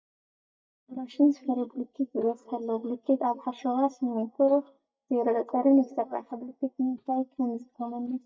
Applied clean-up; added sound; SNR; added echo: neural mask model DeepFilterNet 3.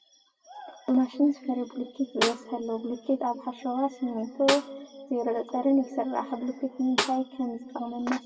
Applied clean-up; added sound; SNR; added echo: none; Snare drum; 6 dB; reverberation time 2.1 s.